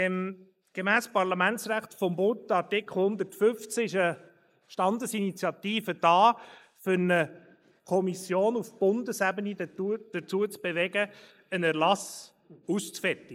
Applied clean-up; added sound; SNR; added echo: neural mask model Resemble Enhance denoiser.